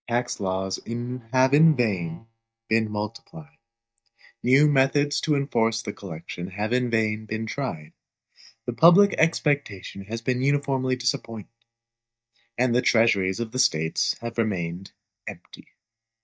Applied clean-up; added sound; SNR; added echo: neural mask model DeepFilterNet 3.